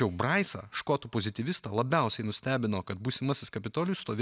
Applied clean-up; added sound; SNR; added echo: none; none; none; none.